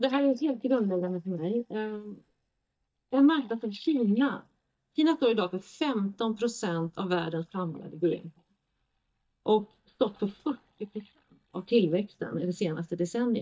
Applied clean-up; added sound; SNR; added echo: neural mask model DeepFilterNet 3.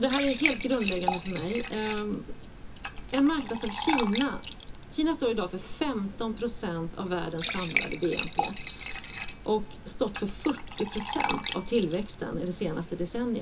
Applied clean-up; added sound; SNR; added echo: none; Fill (with liquid) / Trickle, dribble / Glass; 4 dB; reverberation time 0.2 s.